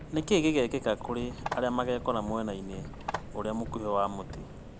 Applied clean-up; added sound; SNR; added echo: none; Subway, metro, underground + Telephone; 9 dB; none.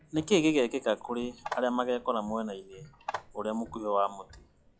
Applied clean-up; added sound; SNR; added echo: classical method log-MMSE.